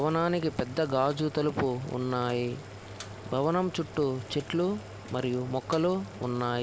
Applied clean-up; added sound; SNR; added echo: none; Boiling; 17 dB; none.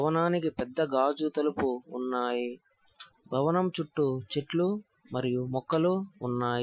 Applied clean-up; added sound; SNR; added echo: classical method Wiener filter.